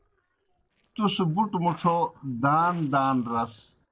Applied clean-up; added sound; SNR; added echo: neural separator model SepFormer DNS4.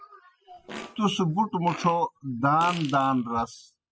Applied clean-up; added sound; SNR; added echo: classical method spectral subtraction.